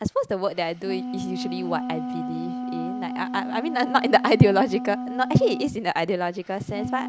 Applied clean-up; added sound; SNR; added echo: none; Wind instrument, woodwind instrument; 7 dB; none.